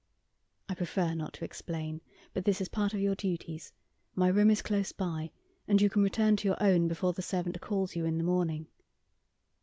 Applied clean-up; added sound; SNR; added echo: none; none; none; none.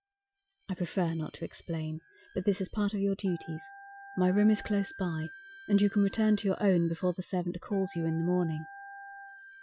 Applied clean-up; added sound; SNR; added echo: classical method Wiener filter.